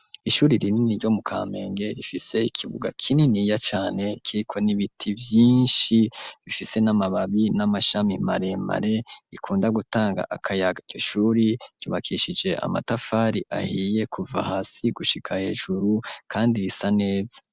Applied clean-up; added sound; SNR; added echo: none; none; none; none.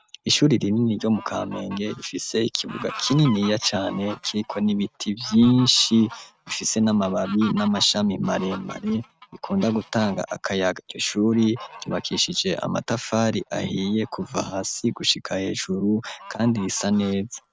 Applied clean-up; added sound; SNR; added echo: neural mask model RNNoise.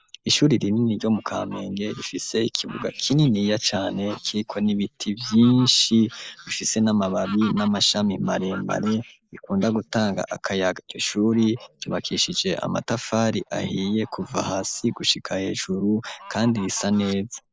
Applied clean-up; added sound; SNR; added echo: neural mask model Resemble Enhance denoiser.